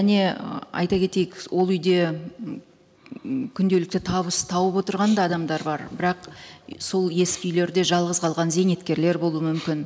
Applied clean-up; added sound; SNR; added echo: none; none; none; none.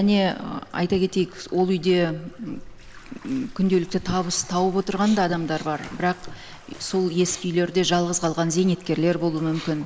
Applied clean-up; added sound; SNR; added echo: none; Bathtub (filling or washing); 18 dB; none.